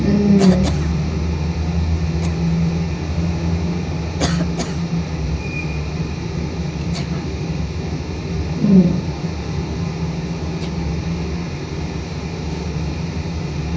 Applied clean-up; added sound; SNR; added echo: none; Cough; 17 dB; reverberation time 0.6 s.